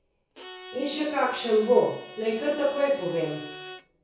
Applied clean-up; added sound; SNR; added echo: none; Bowed string instrument; 16 dB; reverberation time 0.6 s.